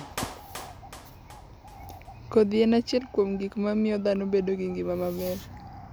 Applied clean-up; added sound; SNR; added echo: none; Clapping; 19 dB; none.